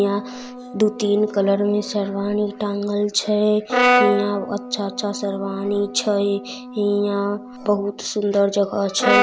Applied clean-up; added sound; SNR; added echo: none; Brass instrument; 5 dB; none.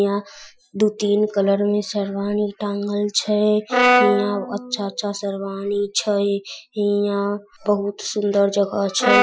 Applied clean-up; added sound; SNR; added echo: classical method Wiener filter.